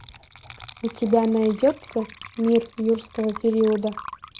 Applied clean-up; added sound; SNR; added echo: none; Water / Liquid; 18 dB; none.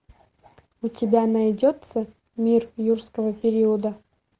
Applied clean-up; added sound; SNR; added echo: none; none; none; none.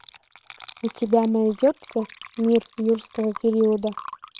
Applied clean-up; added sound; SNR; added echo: neural separator model SepFormer WHAM!.